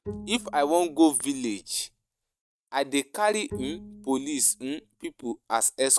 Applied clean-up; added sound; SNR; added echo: neural mask model RNNoise.